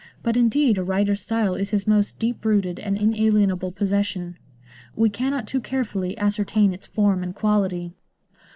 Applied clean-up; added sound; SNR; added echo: neural mask model Resemble Enhance denoiser.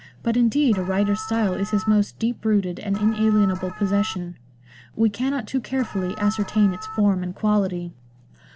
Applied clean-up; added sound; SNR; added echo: none; Alarm; 13 dB; none.